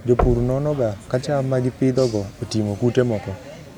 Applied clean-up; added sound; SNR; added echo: none; Knock; 9 dB; none.